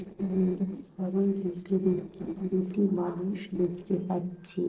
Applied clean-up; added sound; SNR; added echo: neural separator model SepFormer DNS4.